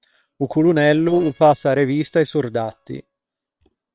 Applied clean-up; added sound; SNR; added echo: neural separator model SepFormer WHAM!.